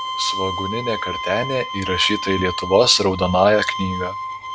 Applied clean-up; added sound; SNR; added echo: none; Bowed string instrument; 7 dB; none.